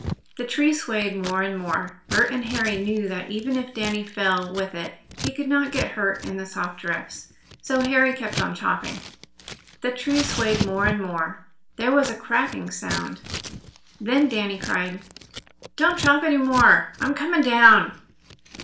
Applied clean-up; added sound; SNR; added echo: none; Scissors; 12 dB; reverberation time 0.4 s.